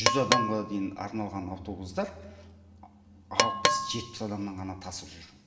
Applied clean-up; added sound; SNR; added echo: none; Percussion; -3 dB; reverberation time 1.0 s.